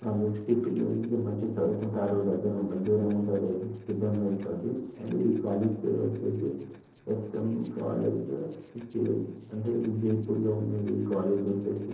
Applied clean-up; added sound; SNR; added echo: neural separator model SepFormer DNS4.